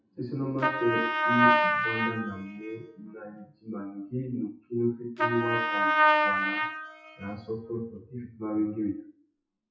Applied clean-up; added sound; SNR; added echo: classical method WPE with log-MMSE.